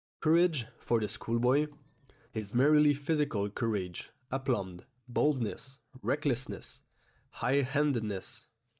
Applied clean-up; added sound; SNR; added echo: neural mask model DeepFilterNet 3.